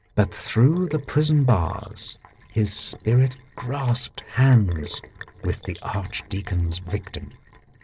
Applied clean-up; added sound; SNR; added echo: neural separator model SepFormer DNS4.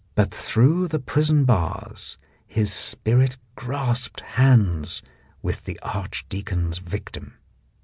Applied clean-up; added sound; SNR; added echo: none; none; none; none.